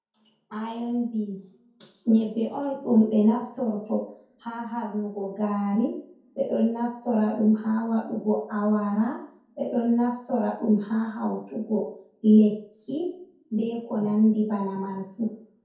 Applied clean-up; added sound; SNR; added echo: none; none; none; reverberation time 0.6 s.